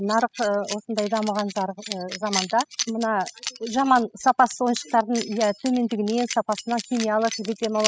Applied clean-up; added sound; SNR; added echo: classical method spectral subtraction.